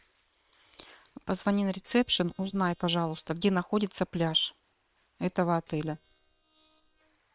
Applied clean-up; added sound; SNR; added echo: neural separator model SepFormer WHAM!.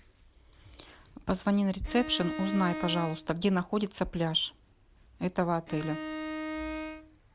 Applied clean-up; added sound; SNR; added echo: none; Bowed string instrument; 6 dB; none.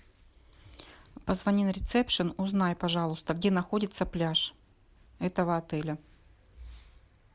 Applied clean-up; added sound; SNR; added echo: none; none; none; none.